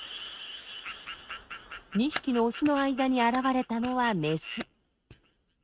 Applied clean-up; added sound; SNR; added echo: neural mask model RNNoise.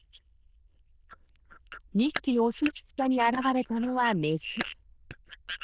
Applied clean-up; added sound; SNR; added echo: neural diffusion model UNIVERSE++.